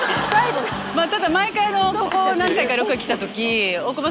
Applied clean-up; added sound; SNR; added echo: none; none; none; none.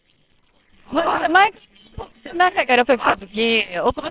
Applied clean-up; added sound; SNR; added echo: neural separator model SepFormer WHAMR!.